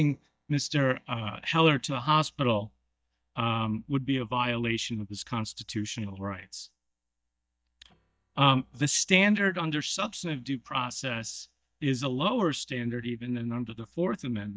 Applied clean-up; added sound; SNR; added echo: neural mask model DeepFilterNet 3.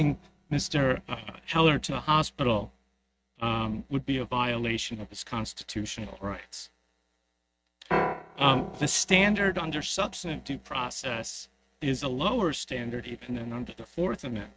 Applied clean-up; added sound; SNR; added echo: neural mask model RNNoise.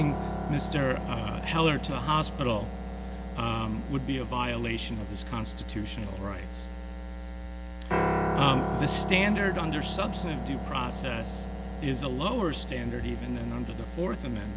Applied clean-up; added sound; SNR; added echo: none; Piano; 5 dB; none.